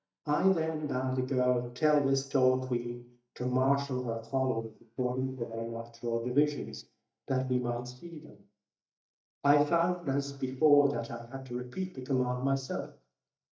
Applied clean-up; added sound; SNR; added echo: neural mask model DeepFilterNet 3.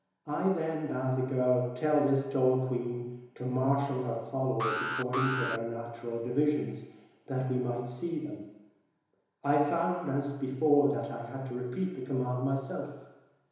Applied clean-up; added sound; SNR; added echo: none; Alarm; 4 dB; reverberation time 1.0 s.